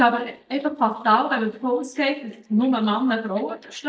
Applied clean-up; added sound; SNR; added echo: neural mask model DeepFilterNet 3.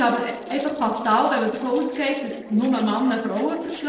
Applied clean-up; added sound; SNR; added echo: neural separator model SepFormer DNS4.